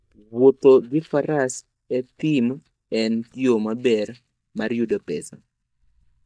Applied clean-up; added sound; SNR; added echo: neural mask model DeepFilterNet 3.